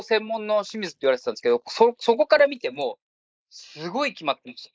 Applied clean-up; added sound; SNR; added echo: neural mask model Resemble Enhance denoiser.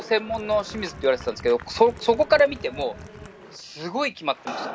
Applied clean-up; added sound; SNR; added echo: none; Mechanisms; 19 dB; none.